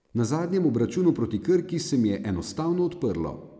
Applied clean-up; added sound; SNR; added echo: none; none; none; none.